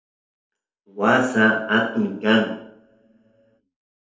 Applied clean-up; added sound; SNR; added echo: none; none; none; reverberation time 2.1 s.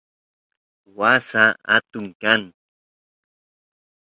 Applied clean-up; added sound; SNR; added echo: none; none; none; none.